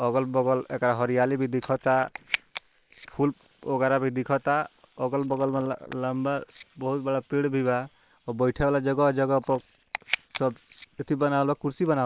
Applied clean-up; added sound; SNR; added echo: neural separator model SepFormer WHAM!.